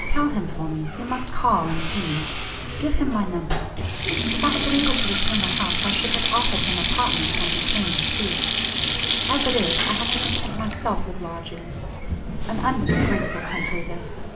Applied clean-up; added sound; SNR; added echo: none; Sink (filling or washing); -3 dB; reverberation time 0.8 s.